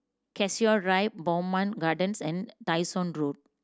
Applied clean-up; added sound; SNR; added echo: none; none; none; none.